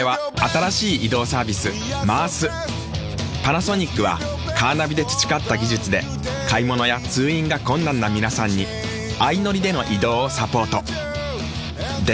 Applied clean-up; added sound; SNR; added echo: none; none; none; none.